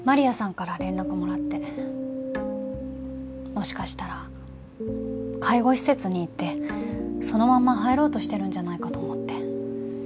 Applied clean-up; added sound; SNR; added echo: none; Bowed string instrument; 17 dB; none.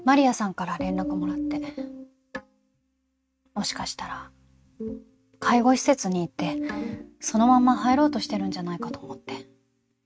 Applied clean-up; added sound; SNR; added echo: neural mask model RNNoise.